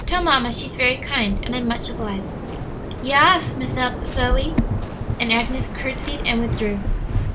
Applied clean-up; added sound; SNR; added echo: none; Waves, surf; 2 dB; none.